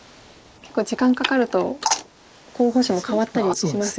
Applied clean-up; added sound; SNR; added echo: neural mask model Resemble Enhance denoiser.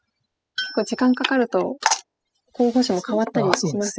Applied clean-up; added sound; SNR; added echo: classical method spectral subtraction.